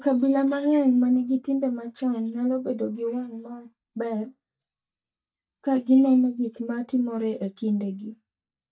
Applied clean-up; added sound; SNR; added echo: neural mask model DeepFilterNet 3.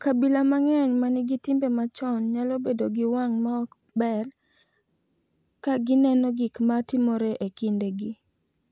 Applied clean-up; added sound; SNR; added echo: none; none; none; none.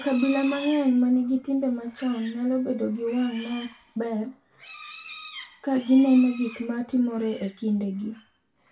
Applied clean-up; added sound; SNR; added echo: none; Livestock, farm animals, working animals; 19 dB; reverberation time 0.2 s.